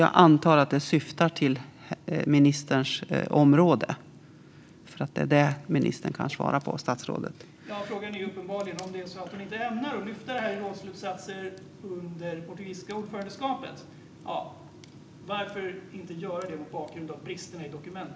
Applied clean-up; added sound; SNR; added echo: none; none; none; none.